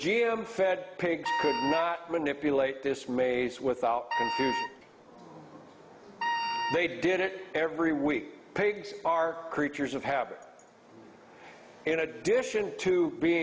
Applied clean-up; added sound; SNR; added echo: none; Wind instrument, woodwind instrument; 4 dB; none.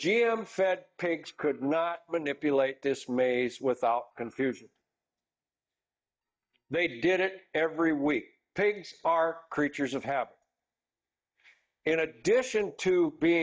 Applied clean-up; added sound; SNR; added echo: neural mask model DeepFilterNet 3.